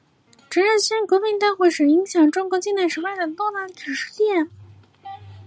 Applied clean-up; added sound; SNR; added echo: none; none; none; none.